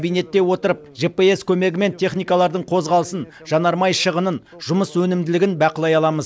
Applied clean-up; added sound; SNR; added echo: none; none; none; none.